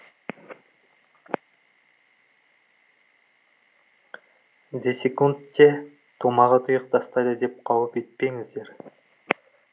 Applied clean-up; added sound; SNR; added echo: none; none; none; none.